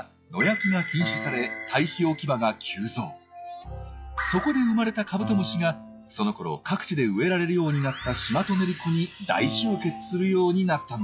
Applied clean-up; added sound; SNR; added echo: classical method log-MMSE.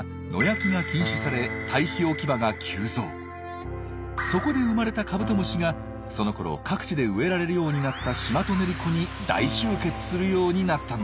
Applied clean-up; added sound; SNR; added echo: none; Piano; 14 dB; none.